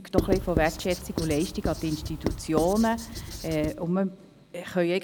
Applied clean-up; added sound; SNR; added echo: none; Writing; 4 dB; none.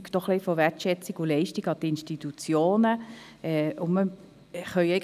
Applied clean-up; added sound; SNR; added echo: none; none; none; none.